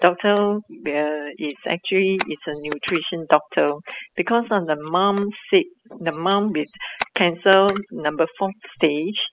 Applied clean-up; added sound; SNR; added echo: classical method spectral subtraction.